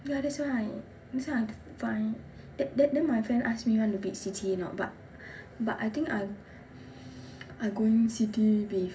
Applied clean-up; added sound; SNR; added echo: none; none; none; reverberation time 0.3 s.